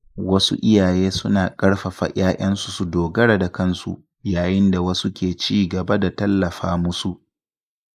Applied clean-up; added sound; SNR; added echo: neural mask model Resemble Enhance denoiser.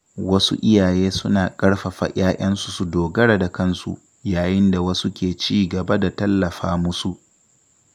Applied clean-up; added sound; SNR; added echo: none; none; none; none.